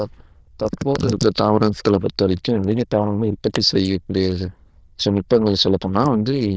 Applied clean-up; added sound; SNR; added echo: neural diffusion model UNIVERSE++.